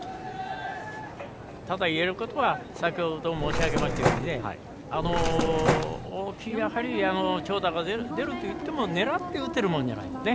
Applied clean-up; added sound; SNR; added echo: none; Mechanisms; -2 dB; none.